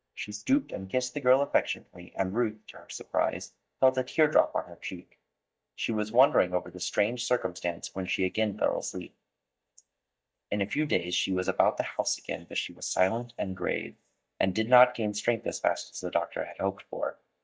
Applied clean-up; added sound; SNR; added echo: neural mask model DeepFilterNet 3.